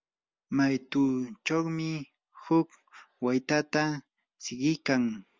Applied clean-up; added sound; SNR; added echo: none; none; none; none.